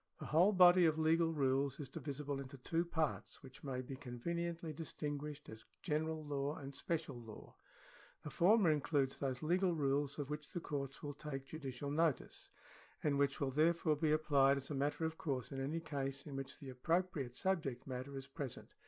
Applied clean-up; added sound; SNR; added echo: none; none; none; none.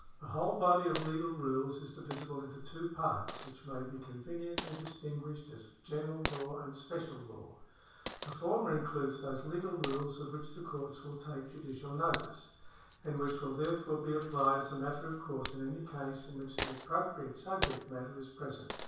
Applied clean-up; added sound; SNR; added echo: none; Coin (dropping); 5 dB; reverberation time 0.7 s.